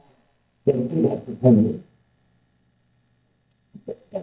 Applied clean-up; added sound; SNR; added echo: neural mask model DeepFilterNet 3.